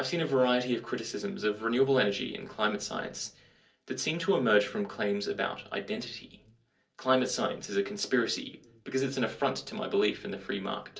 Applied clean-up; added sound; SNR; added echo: none; none; none; reverberation time 0.3 s.